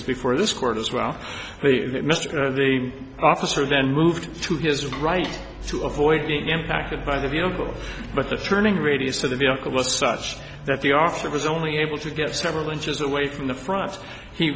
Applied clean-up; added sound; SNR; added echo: none; Dishes, pots, and pans; 18 dB; none.